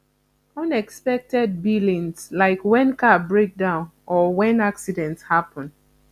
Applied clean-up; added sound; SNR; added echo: none; none; none; none.